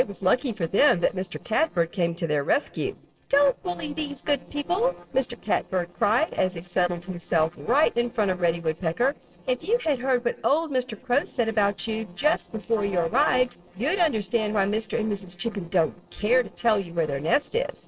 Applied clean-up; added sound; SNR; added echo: neural separator model SepFormer DNS4.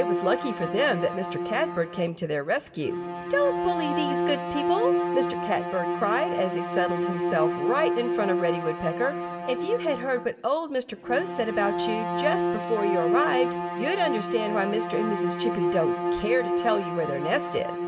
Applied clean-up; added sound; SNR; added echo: none; Bowed string instrument; 1 dB; reverberation time 0.9 s.